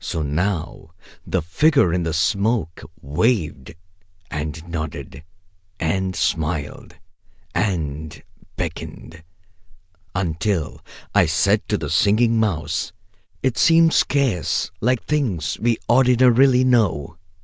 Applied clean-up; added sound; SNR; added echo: none; none; none; none.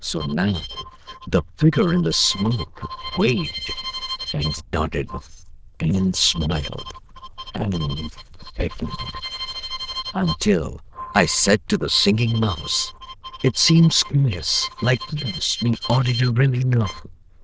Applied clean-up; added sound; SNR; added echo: neural diffusion model UNIVERSE++.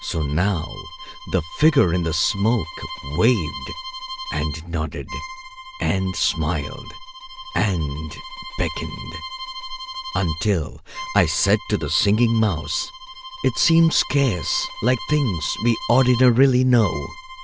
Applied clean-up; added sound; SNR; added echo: none; Bowed string instrument; 13 dB; none.